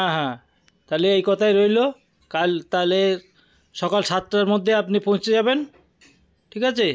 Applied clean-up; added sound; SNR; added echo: none; none; none; none.